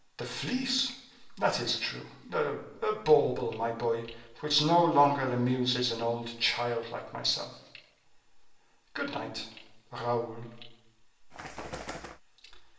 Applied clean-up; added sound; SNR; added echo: none; Bird; 10 dB; reverberation time 0.7 s.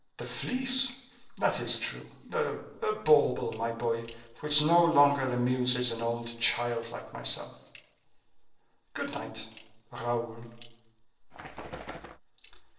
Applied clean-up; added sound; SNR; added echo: neural separator model SepFormer DNS4.